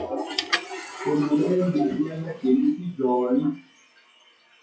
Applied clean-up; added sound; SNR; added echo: classical method WPE with log-MMSE.